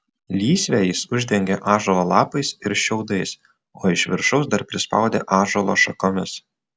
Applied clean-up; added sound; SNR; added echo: none; none; none; none.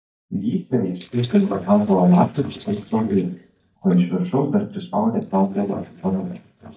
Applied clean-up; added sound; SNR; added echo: neural mask model DeepFilterNet 3.